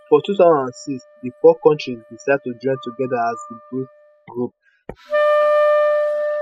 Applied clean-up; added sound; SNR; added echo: classical method spectral subtraction.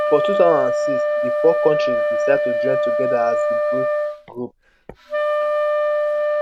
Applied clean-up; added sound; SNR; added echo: none; Wind instrument, woodwind instrument; -4 dB; none.